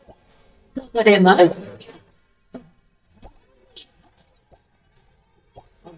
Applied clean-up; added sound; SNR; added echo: neural mask model DeepFilterNet 3.